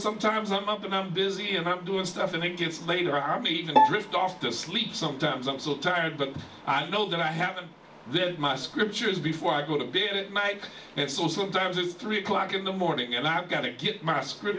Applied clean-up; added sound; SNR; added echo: none; Bowed string instrument; -2 dB; none.